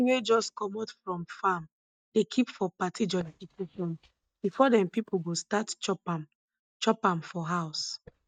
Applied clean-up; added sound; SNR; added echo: neural mask model DeepFilterNet 3.